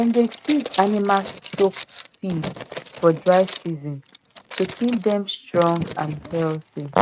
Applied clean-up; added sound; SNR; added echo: neural mask model RNNoise.